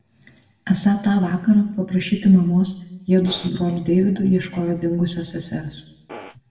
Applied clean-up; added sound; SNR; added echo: none; Fart; 17 dB; reverberation time 0.8 s.